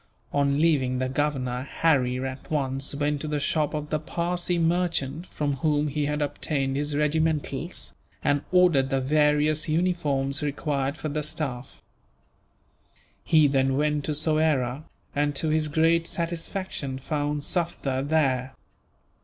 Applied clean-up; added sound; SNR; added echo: none; none; none; none.